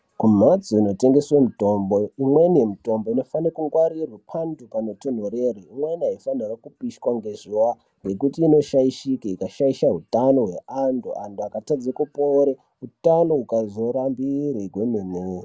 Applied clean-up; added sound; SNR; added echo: none; none; none; none.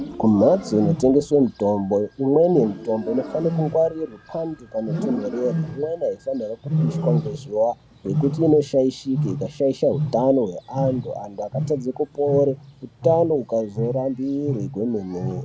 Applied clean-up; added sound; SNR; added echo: none; Wild animals; 7 dB; none.